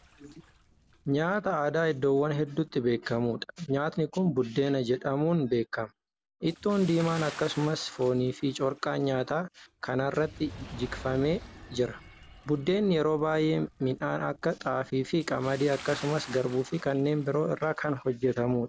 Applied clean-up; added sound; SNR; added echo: none; Fire + Bathtub (filling or washing) / Splash, splatter; 20 dB; none.